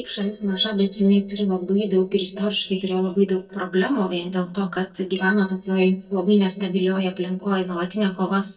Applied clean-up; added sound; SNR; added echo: neural mask model DeepFilterNet 3.